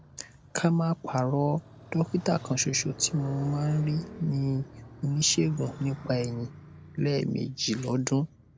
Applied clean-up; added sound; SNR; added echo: none; Motorcycle; 17 dB; none.